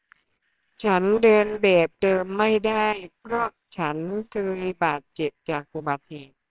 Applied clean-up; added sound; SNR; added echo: neural separator model SepFormer WHAMR!.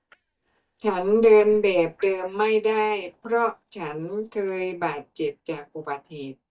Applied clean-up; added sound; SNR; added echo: neural mask model DeepFilterNet 3.